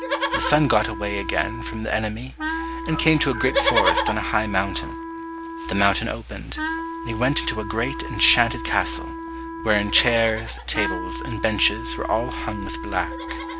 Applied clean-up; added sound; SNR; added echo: none; Wind instrument, woodwind instrument + Livestock, farm animals, working animals; 6 dB; none.